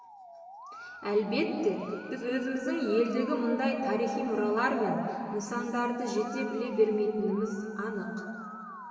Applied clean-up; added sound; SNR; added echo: none; Musical instrument; 15 dB; reverberation time 2.8 s.